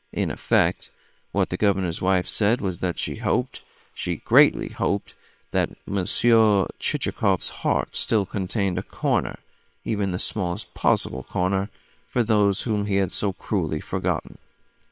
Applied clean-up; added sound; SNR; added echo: neural separator model SepFormer WHAM!.